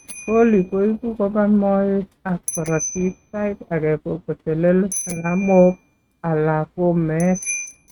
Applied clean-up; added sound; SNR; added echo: neural mask model RNNoise.